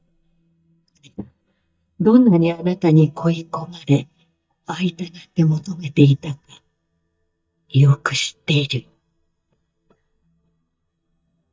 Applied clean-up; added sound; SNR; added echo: neural mask model DeepFilterNet 3.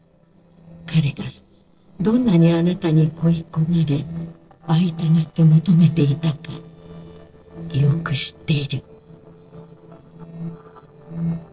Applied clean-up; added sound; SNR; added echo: neural separator model SepFormer DNS4.